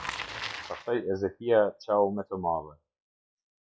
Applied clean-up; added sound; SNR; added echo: classical method log-MMSE.